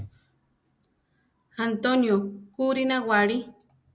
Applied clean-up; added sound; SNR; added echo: none; none; none; none.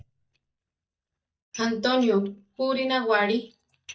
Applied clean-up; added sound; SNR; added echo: neural mask model DeepFilterNet 3.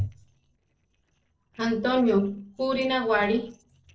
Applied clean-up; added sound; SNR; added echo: neural separator model SepFormer DNS4.